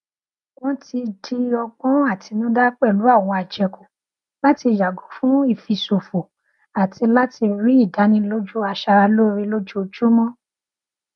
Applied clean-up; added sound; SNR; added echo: none; none; none; none.